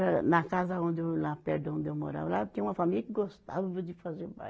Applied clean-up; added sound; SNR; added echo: none; none; none; none.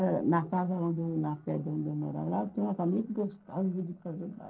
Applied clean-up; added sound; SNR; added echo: neural separator model SepFormer DNS4.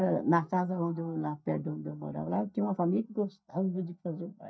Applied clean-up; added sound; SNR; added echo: neural mask model DeepFilterNet 3.